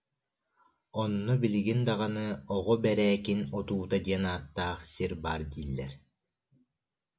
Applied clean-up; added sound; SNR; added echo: none; none; none; none.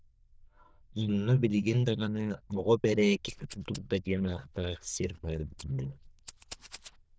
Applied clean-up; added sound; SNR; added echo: neural diffusion model UNIVERSE++.